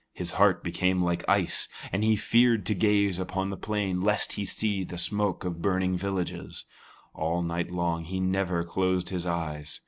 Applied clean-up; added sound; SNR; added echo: none; none; none; none.